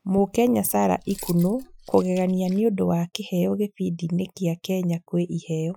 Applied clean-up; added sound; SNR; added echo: classical method Wiener filter.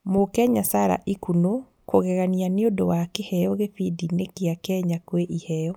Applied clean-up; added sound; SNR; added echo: none; none; none; none.